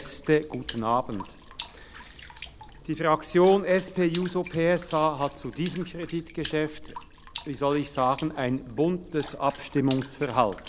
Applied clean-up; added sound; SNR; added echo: none; Water / Splash, splatter; 14 dB; none.